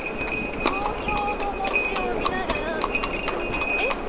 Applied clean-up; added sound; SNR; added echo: none; Livestock, farm animals, working animals; -2 dB; none.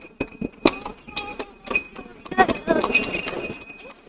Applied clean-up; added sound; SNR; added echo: neural mask model RNNoise.